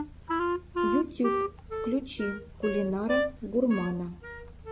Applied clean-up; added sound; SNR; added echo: none; Wind instrument, woodwind instrument; 2 dB; none.